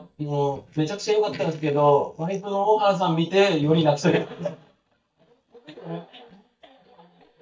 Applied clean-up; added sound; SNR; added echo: neural mask model DeepFilterNet 3.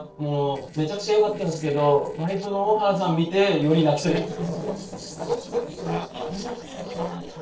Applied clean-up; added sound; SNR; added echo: neural separator model SepFormer DNS4.